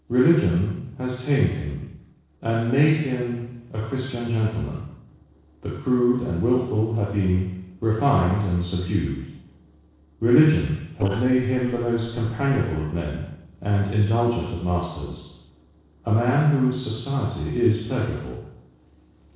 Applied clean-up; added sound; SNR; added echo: neural separator model SepFormer DNS4.